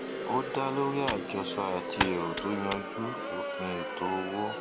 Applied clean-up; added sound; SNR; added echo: none; Computer keyboard + Crowd; 2 dB; none.